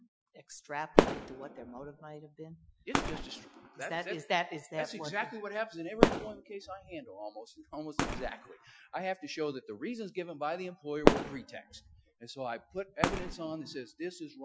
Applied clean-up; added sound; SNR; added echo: classical method Wiener filter.